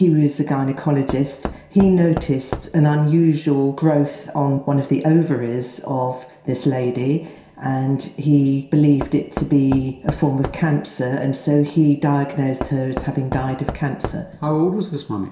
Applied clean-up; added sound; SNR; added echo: none; Knock / Wood; 12 dB; reverberation time 0.7 s.